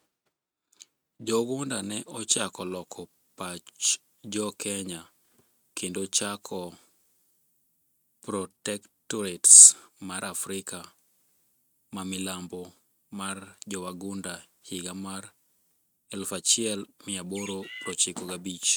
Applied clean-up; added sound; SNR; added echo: neural mask model RNNoise.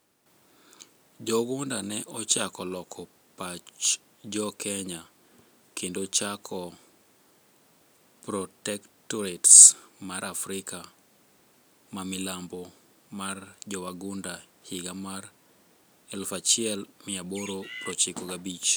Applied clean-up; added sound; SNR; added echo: none; Bird; 12 dB; none.